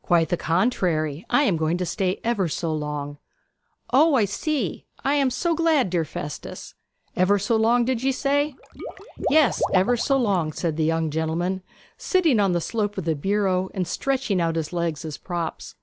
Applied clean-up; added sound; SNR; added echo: none; Water / Liquid; 9 dB; none.